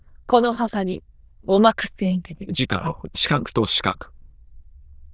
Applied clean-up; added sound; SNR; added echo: neural diffusion model UNIVERSE++.